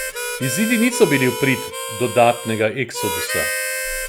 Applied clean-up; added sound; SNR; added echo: none; Harmonica; 6 dB; none.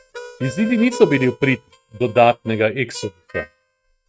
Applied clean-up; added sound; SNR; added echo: neural mask model RNNoise.